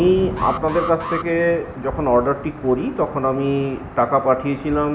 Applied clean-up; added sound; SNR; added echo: none; Alarm + Thunder / Rain; 12 dB; none.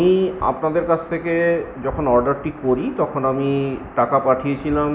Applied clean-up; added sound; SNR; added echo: none; none; none; none.